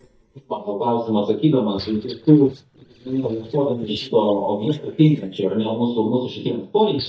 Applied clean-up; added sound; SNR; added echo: neural mask model DeepFilterNet 3.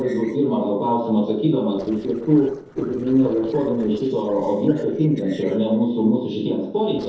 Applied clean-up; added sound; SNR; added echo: neural separator model SepFormer DNS4.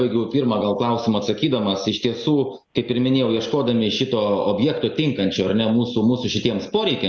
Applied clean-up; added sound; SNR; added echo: none; none; none; none.